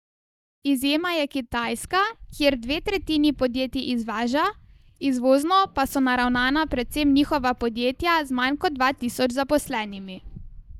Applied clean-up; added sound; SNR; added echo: neural mask model DeepFilterNet 3.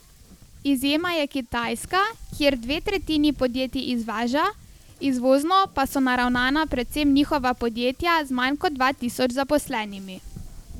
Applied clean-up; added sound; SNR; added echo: none; Wind; 19 dB; none.